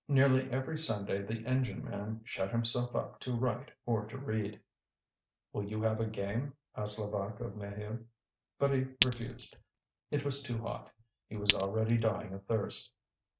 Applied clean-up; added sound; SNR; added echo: neural mask model RNNoise.